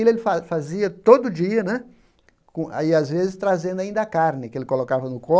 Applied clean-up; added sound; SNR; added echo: none; none; none; none.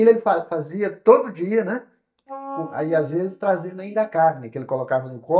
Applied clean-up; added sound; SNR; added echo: neural mask model DeepFilterNet 3.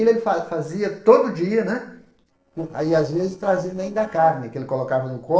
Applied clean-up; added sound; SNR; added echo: neural separator model SepFormer DNS4.